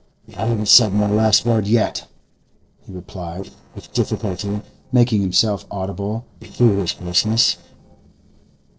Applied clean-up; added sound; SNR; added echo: neural separator model SepFormer DNS4.